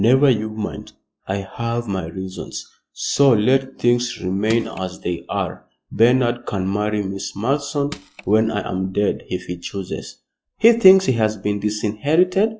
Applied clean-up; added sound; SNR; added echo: classical method log-MMSE.